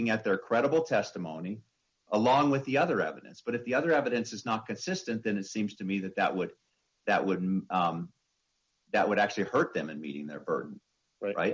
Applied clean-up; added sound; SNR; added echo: none; none; none; none.